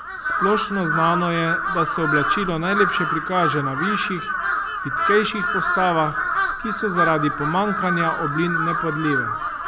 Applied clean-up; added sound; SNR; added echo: none; Crow; -1 dB; none.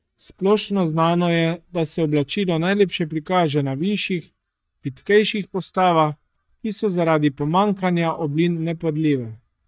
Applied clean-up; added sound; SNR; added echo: neural mask model DeepFilterNet 3.